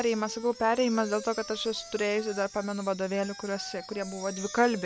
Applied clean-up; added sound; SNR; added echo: none; Wind chime + Wind instrument, woodwind instrument; 15 dB; none.